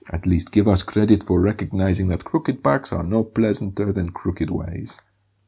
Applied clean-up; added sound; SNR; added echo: none; none; none; none.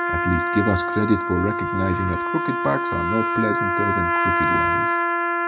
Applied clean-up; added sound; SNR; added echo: none; Trumpet; -2 dB; none.